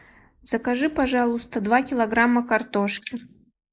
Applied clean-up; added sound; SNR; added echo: neural mask model Resemble Enhance denoiser.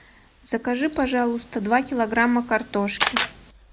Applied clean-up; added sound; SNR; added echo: none; Camera; 6 dB; none.